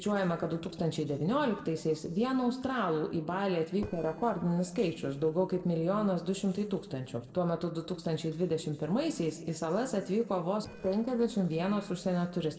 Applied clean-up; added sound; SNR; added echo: neural separator model SepFormer DNS4.